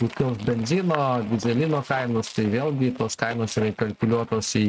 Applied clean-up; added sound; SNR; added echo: neural mask model RNNoise.